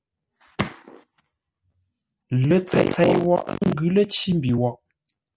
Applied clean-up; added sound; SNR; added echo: none; none; none; none.